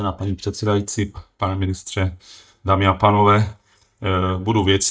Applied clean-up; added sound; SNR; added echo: neural mask model DeepFilterNet 3.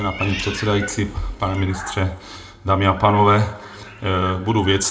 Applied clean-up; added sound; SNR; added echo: none; Meow; 15 dB; reverberation time 0.3 s.